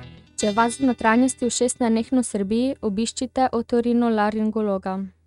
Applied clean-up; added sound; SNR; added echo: neural mask model RNNoise.